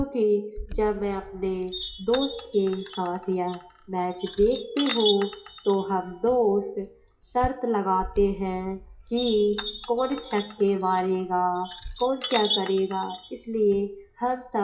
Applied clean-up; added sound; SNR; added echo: classical method WPE with log-MMSE.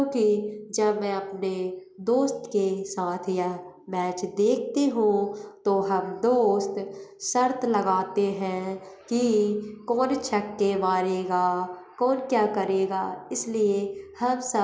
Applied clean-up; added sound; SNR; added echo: none; none; none; none.